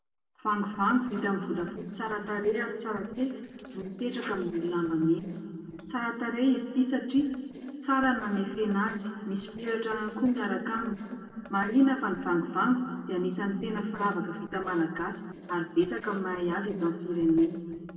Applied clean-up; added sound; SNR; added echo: neural separator model SepFormer DNS4.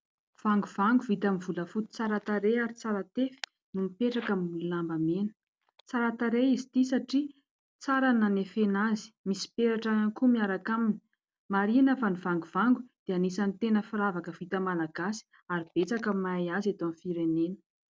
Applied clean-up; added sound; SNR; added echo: none; none; none; none.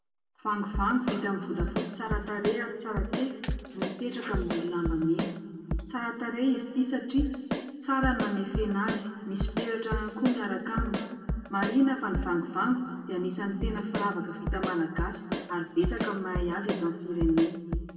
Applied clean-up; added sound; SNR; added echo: none; Drum kit; 4 dB; reverberation time 2.3 s.